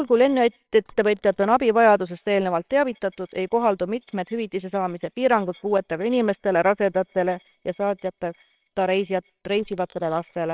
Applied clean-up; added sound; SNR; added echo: neural separator model SepFormer WHAMR!.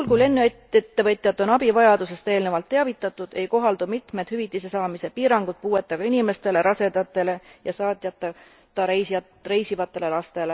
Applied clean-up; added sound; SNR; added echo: none; none; none; none.